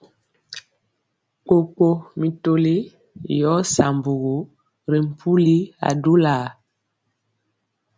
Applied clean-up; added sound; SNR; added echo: none; none; none; none.